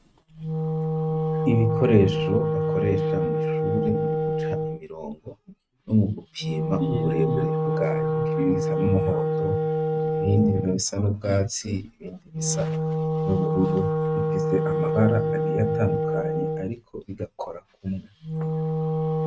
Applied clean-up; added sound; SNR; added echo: neural mask model RNNoise.